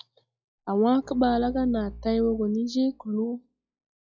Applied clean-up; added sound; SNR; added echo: classical method log-MMSE.